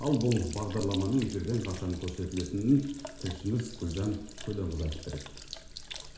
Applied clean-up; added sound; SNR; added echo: none; Sink (filling or washing); 13 dB; reverberation time 0.7 s.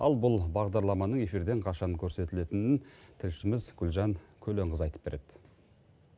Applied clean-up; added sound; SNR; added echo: none; none; none; none.